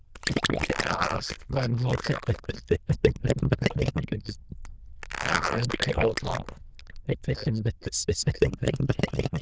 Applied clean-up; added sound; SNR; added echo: neural diffusion model UNIVERSE++.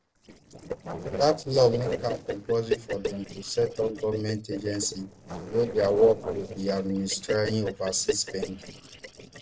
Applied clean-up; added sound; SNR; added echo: neural separator model SepFormer DNS4.